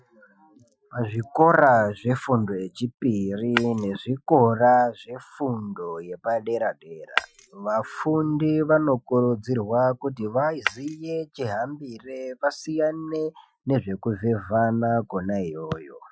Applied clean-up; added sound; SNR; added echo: classical method Wiener filter.